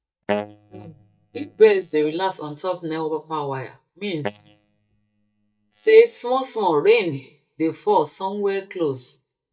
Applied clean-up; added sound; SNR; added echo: neural mask model DeepFilterNet 3.